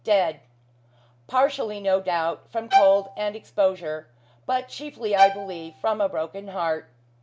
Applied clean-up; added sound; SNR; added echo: none; Bowed string instrument; 0 dB; none.